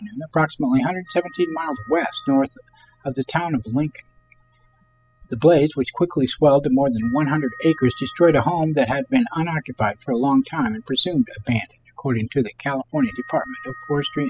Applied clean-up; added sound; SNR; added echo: classical method spectral subtraction.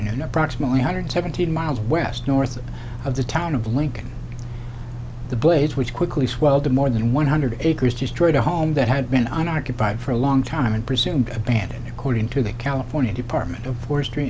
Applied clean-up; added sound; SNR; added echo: none; none; none; none.